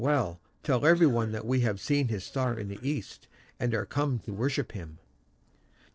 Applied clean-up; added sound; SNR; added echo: neural separator model SepFormer DNS4.